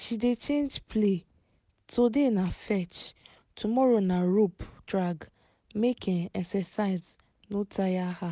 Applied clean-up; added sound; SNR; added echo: none; none; none; none.